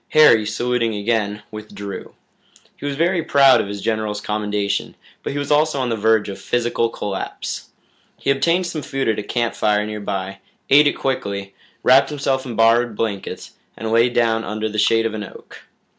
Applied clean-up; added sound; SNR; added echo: none; none; none; none.